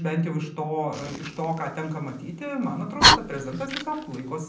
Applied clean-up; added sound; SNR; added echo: none; Fire; -2 dB; reverberation time 0.6 s.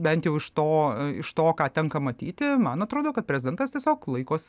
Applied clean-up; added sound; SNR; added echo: none; none; none; none.